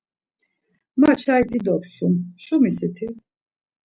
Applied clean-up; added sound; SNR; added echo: none; none; none; none.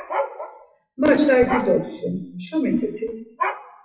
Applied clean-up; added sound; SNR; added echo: classical method WPE with log-MMSE.